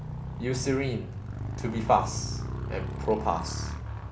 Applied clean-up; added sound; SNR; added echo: none; Motorcycle; 4 dB; none.